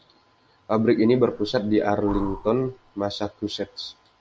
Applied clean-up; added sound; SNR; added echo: none; Breathing; 15 dB; none.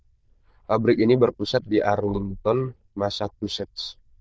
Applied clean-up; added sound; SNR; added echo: neural diffusion model UNIVERSE++.